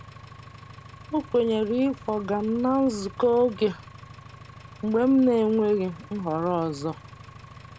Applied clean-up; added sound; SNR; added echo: none; Engine; 19 dB; none.